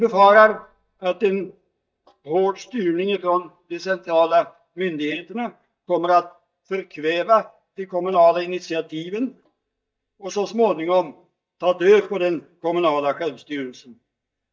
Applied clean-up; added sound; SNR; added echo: neural mask model DeepFilterNet 3.